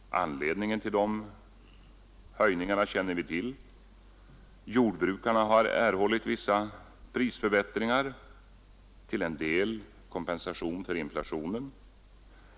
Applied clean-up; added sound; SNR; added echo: none; none; none; none.